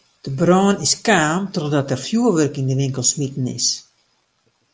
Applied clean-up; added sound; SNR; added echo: none; none; none; none.